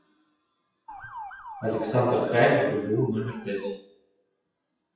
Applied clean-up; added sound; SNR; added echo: classical method WPE with log-MMSE.